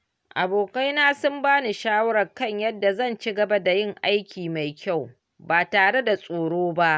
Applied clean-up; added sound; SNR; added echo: none; none; none; none.